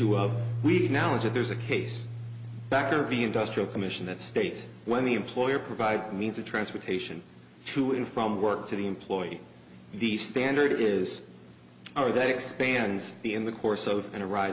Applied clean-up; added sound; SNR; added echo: none; Piano; 10 dB; none.